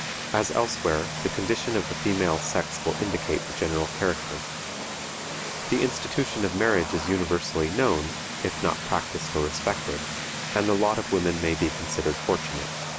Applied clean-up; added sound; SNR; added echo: none; Vehicle; 5 dB; none.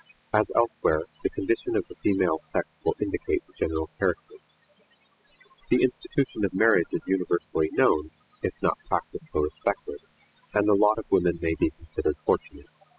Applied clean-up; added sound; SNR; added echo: classical method spectral subtraction.